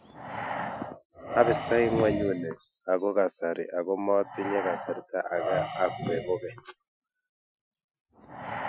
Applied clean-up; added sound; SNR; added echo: classical method Wiener filter.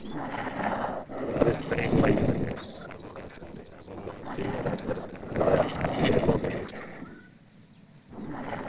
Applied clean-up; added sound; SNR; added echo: neural separator model SepFormer DNS4.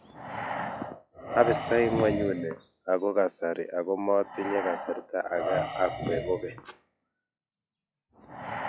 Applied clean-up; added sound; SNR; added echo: classical method log-MMSE.